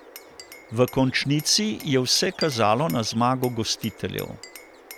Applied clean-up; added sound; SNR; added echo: none; Glass + Chirp, tweet; 18 dB; none.